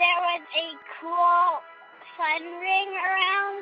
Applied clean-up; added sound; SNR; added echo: none; none; none; none.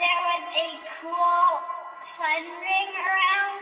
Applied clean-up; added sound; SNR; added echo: none; none; none; reverberation time 2.3 s.